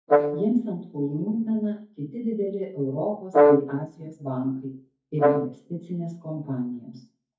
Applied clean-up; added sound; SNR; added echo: neural mask model DeepFilterNet 3.